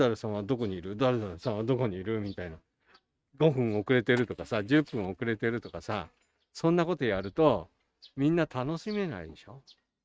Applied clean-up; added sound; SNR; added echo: neural mask model RNNoise.